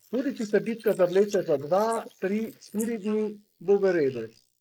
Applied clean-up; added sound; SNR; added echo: neural mask model Resemble Enhance denoiser.